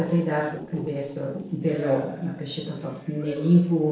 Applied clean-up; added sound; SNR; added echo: neural separator model SepFormer DNS4.